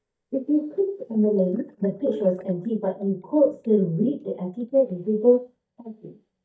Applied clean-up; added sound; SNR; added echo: neural mask model DeepFilterNet 3.